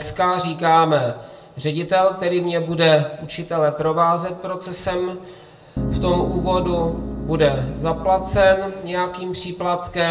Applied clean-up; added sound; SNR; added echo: none; Piano; 6 dB; reverberation time 0.5 s.